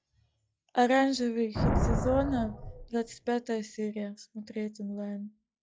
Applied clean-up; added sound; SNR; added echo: classical method log-MMSE.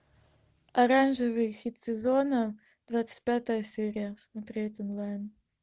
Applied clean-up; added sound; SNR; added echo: none; none; none; none.